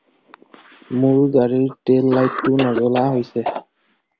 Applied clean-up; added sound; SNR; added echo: none; Cough; 11 dB; none.